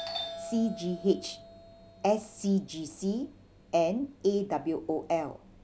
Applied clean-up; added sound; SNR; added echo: none; Doorbell; 14 dB; none.